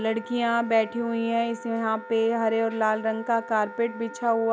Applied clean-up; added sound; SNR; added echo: none; Wind instrument, woodwind instrument; 16 dB; none.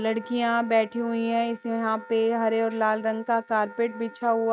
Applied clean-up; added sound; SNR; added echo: neural mask model RNNoise.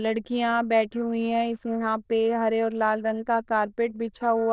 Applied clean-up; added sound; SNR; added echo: neural diffusion model UNIVERSE++.